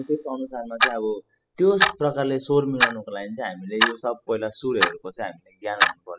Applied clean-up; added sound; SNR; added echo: classical method spectral subtraction.